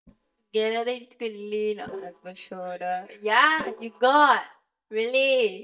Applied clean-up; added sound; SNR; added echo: neural mask model DeepFilterNet 3.